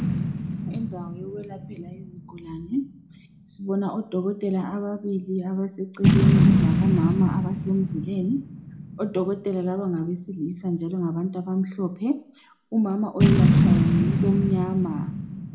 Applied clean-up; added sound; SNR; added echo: none; Boom; -3 dB; reverberation time 0.4 s.